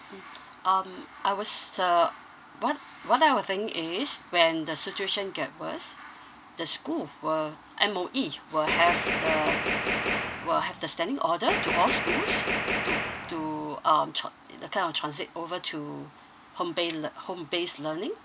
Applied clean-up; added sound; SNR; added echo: none; Gunshot, gunfire; 0 dB; none.